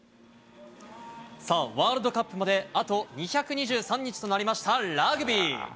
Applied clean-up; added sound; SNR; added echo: none; none; none; none.